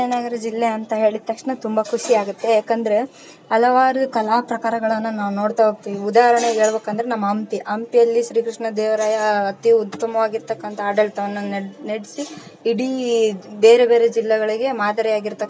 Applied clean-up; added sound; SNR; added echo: none; none; none; none.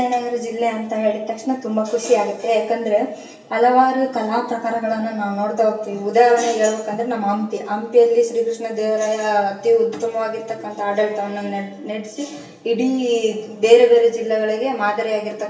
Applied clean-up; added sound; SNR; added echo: none; none; none; reverberation time 0.9 s.